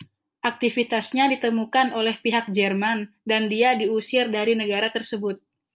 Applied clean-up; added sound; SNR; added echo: none; none; none; none.